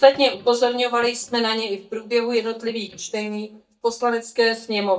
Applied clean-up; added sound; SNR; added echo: neural mask model DeepFilterNet 3.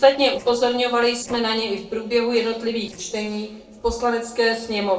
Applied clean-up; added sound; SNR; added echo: neural separator model SepFormer DNS4.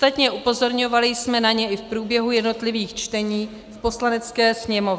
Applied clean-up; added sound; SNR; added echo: none; none; none; none.